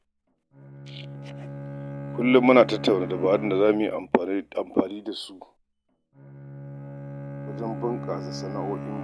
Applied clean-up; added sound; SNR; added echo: none; Bowed string instrument; 11 dB; none.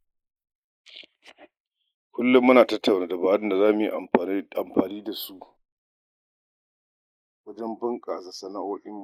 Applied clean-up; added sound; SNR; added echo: neural mask model Resemble Enhance denoiser.